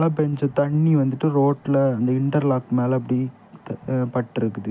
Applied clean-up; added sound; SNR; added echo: none; none; none; none.